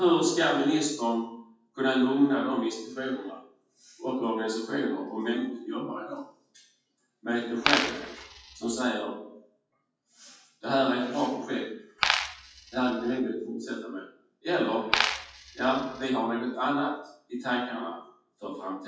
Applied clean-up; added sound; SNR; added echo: classical method WPE with log-MMSE.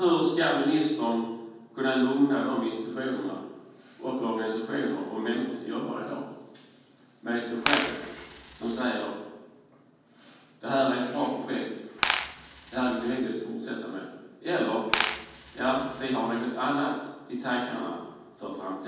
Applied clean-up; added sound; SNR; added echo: none; Coin (dropping); 2 dB; reverberation time 1.2 s.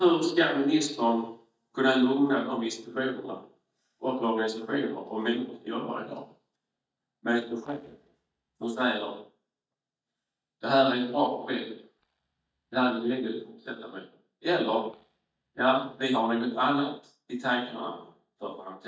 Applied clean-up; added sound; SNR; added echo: neural mask model DeepFilterNet 3.